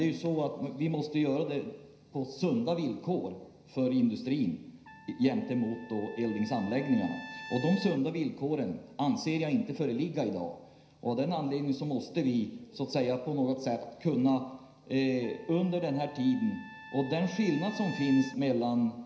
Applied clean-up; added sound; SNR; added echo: none; Trumpet; 16 dB; reverberation time 0.9 s.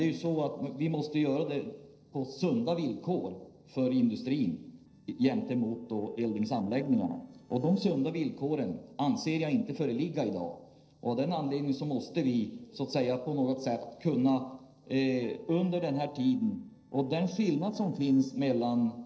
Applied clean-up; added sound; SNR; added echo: neural separator model SepFormer DNS4.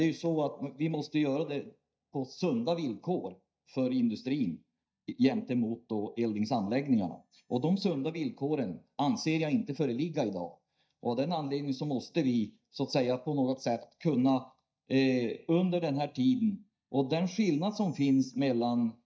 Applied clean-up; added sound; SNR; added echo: neural mask model DeepFilterNet 3.